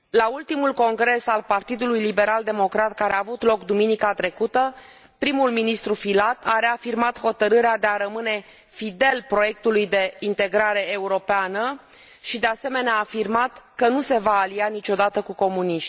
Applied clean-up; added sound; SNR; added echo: none; none; none; none.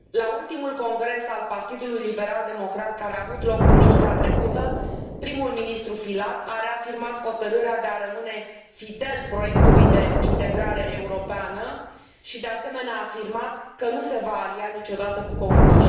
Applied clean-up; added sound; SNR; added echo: none; Thunder; -5 dB; reverberation time 0.8 s.